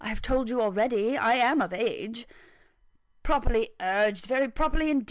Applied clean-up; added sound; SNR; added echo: none; none; none; none.